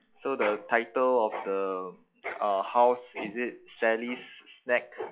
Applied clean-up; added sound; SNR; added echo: classical method log-MMSE.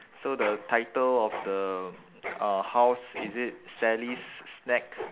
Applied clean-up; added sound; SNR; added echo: none; Mechanisms; 13 dB; none.